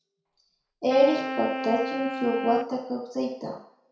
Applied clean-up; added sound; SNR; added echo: none; Wind instrument, woodwind instrument; 7 dB; reverberation time 0.6 s.